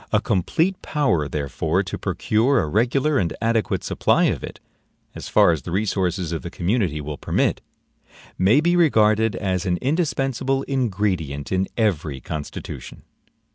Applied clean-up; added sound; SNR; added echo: none; none; none; none.